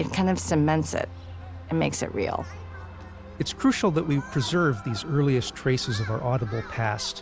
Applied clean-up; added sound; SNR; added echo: none; Human group actions; 18 dB; none.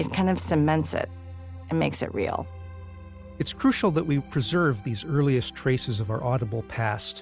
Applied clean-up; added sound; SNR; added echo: none; none; none; none.